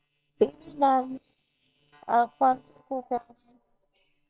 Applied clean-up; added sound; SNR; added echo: neural separator model SepFormer WHAM!.